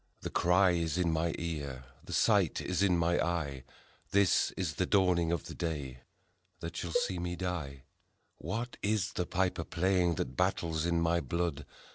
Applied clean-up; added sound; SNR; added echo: none; Cowbell; 8 dB; none.